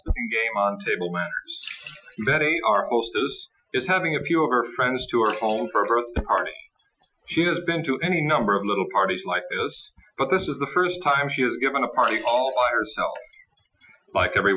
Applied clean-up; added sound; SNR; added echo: classical method Wiener filter.